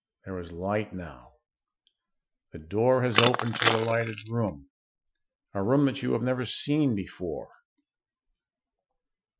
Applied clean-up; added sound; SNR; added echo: classical method Wiener filter.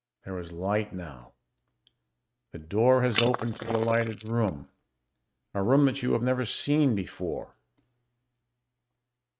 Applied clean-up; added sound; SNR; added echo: neural mask model RNNoise.